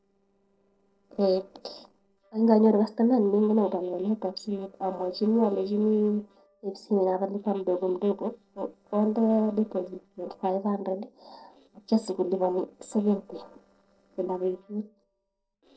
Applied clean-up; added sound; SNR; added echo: neural separator model SepFormer DNS4.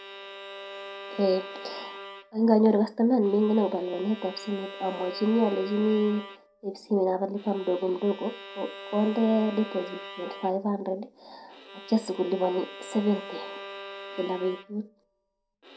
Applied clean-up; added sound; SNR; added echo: none; Bowed string instrument; 15 dB; reverberation time 0.2 s.